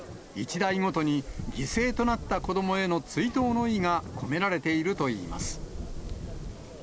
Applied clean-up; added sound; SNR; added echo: none; Wind; 11 dB; none.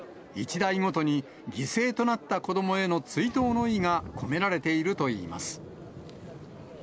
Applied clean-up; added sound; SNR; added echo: none; none; none; none.